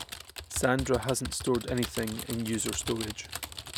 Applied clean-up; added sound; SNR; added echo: none; Typing; 8 dB; none.